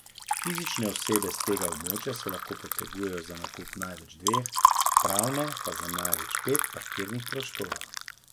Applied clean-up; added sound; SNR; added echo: none; Liquid; -4 dB; none.